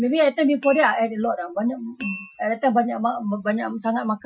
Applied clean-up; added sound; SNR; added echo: classical method Wiener filter.